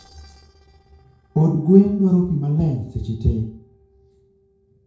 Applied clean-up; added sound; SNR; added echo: neural separator model SepFormer DNS4.